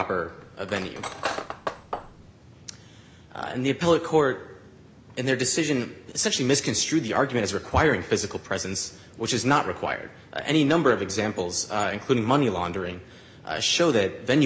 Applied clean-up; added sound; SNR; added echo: none; Cutlery, silverware; 9 dB; none.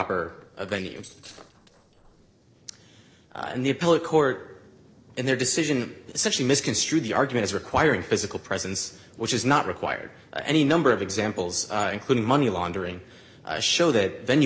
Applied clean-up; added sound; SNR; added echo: neural separator model SepFormer DNS4.